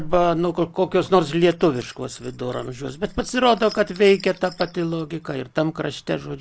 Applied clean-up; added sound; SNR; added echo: neural mask model Resemble Enhance denoiser.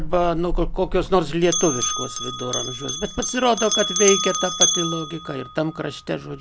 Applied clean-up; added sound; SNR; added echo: none; Bell; 3 dB; none.